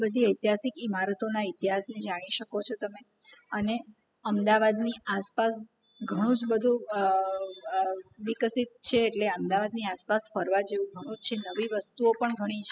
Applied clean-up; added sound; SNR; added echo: classical method spectral subtraction.